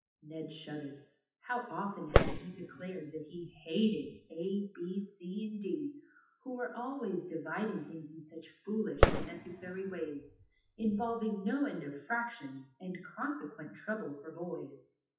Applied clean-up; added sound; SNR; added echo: classical method WPE with log-MMSE.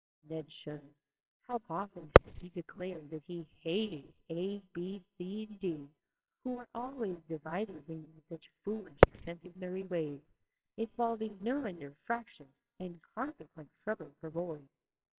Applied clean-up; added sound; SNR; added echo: neural separator model SepFormer WHAMR!.